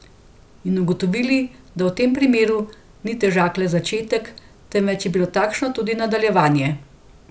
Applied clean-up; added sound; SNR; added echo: none; none; none; none.